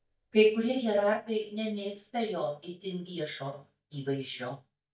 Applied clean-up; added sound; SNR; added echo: neural mask model DeepFilterNet 3.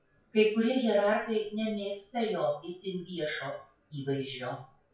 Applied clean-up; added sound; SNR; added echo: classical method WPE with log-MMSE.